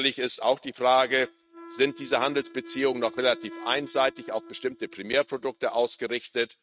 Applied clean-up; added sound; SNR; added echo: neural mask model RNNoise.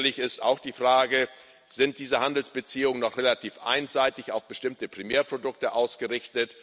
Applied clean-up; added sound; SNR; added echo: none; none; none; none.